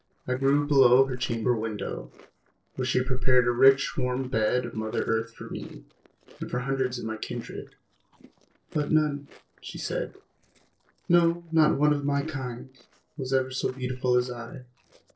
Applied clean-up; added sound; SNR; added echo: neural separator model SepFormer DNS4.